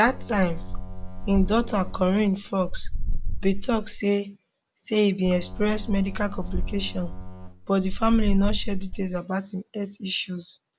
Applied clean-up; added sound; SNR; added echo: none; Boat, Water vehicle; 1 dB; none.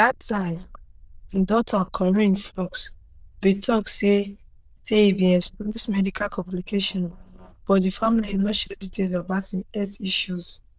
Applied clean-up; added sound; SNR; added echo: neural diffusion model UNIVERSE++.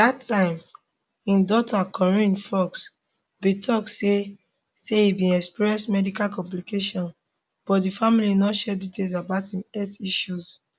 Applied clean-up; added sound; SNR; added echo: none; none; none; none.